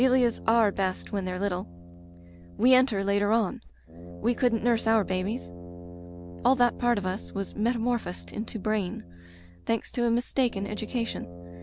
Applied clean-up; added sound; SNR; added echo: none; Brass instrument; 15 dB; none.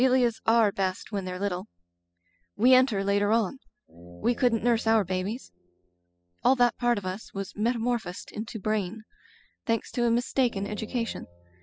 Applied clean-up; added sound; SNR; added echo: classical method spectral subtraction.